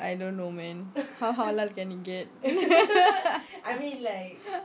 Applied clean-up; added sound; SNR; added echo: none; none; none; none.